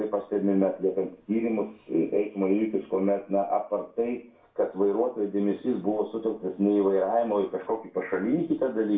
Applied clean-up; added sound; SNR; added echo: none; none; none; reverberation time 0.3 s.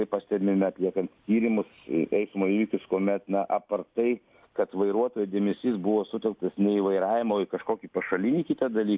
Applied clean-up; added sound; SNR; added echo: none; none; none; none.